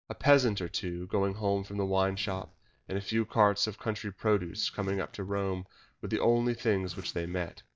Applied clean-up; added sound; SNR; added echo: neural mask model DeepFilterNet 3.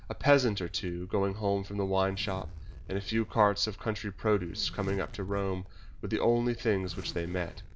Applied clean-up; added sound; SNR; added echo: none; Zipper (clothing); 13 dB; none.